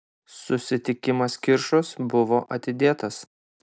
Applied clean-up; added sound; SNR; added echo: none; none; none; none.